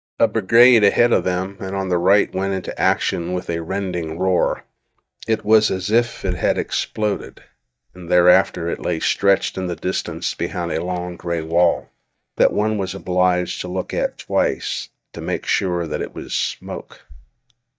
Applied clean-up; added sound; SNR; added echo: neural mask model DeepFilterNet 3.